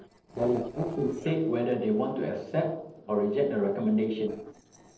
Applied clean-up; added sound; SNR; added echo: neural separator model SepFormer DNS4.